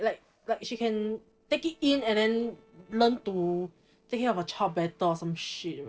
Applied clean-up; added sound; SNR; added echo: neural separator model SepFormer DNS4.